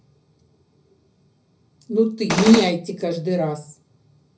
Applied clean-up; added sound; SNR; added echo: none; Gunshot, gunfire; 0 dB; reverberation time 0.5 s.